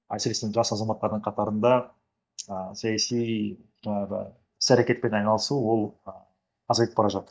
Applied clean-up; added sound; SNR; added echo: neural mask model DeepFilterNet 3.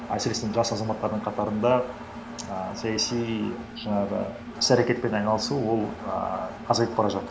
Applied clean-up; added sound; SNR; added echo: none; Engine; 11 dB; reverberation time 0.5 s.